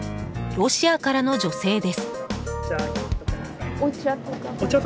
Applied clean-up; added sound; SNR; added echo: none; none; none; none.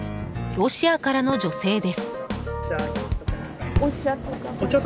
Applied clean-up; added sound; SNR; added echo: none; Fireworks; 11 dB; none.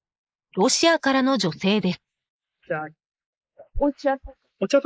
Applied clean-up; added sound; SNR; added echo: neural mask model Resemble Enhance denoiser.